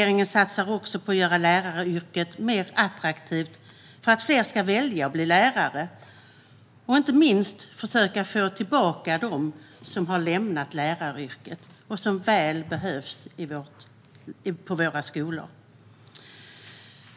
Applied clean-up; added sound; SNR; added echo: none; none; none; none.